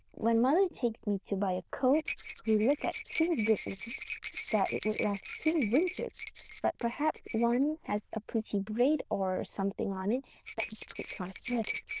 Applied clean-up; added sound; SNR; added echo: neural diffusion model UNIVERSE++.